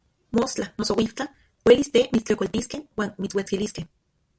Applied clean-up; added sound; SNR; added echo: none; none; none; none.